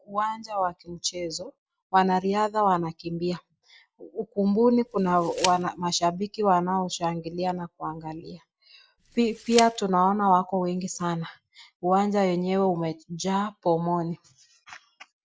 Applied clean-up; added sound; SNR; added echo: none; Tick; 13 dB; none.